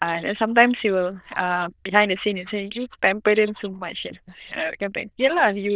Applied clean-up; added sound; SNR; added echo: neural diffusion model UNIVERSE++.